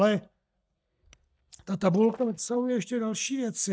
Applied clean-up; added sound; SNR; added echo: neural mask model DeepFilterNet 3.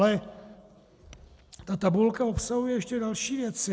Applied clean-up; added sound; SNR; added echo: none; none; none; none.